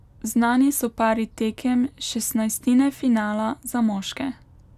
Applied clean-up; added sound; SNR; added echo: none; none; none; none.